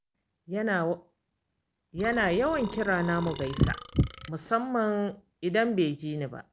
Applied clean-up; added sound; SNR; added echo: none; Burping, eructation; 12 dB; none.